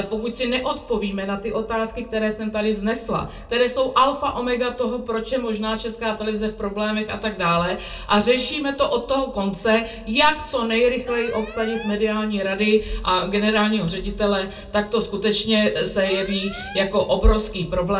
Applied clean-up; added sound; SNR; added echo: none; Alarm; 18 dB; reverberation time 0.2 s.